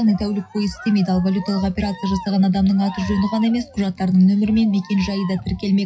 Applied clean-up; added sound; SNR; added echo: classical method WPE with log-MMSE.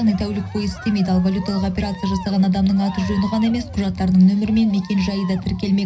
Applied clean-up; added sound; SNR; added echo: none; Cheering; 19 dB; reverberation time 0.4 s.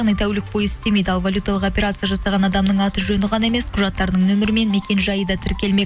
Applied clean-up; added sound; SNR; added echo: none; none; none; none.